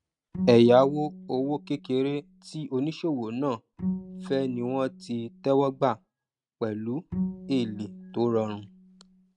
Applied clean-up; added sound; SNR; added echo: neural mask model RNNoise.